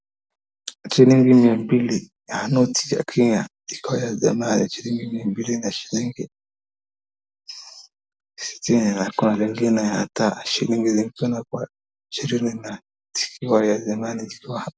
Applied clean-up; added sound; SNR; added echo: none; none; none; none.